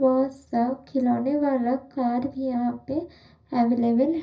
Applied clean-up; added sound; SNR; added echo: none; none; none; reverberation time 0.4 s.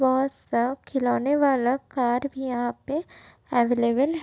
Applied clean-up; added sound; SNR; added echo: none; none; none; none.